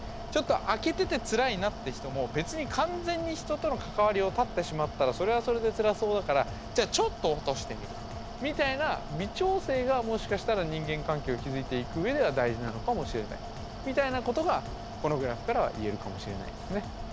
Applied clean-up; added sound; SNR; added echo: none; Mechanical fan; 10 dB; none.